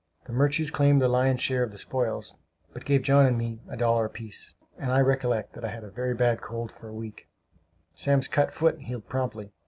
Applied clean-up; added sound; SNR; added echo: none; none; none; none.